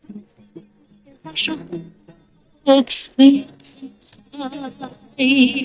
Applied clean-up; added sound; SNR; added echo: neural mask model DeepFilterNet 3.